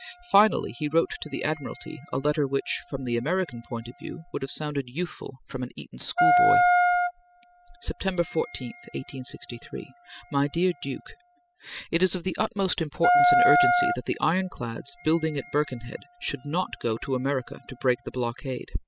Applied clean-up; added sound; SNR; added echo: classical method spectral subtraction.